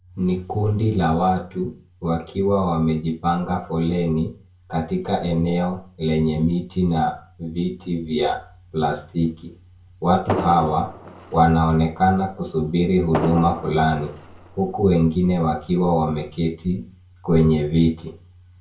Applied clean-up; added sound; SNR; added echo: none; Fireworks; 12 dB; reverberation time 0.3 s.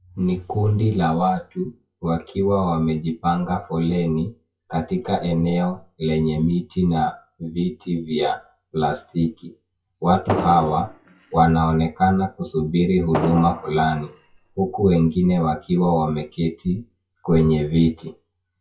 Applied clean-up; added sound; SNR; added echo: classical method WPE with log-MMSE.